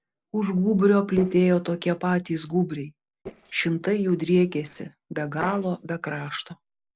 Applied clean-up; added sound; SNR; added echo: neural separator model SepFormer DNS4.